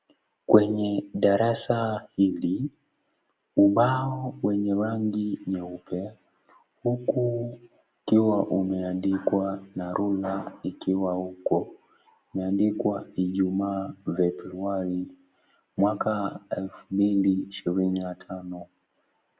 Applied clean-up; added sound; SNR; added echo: none; none; none; none.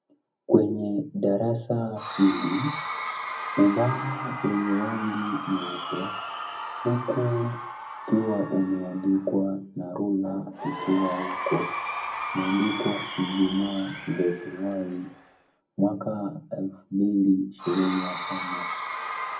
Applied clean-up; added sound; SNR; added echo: none; Crowd / Cheering; 8 dB; reverberation time 0.4 s.